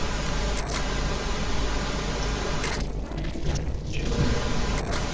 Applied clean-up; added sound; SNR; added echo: neural separator model SepFormer DNS4.